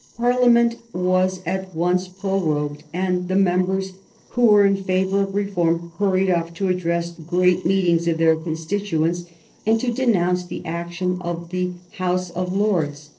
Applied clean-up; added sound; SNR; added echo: neural separator model SepFormer DNS4.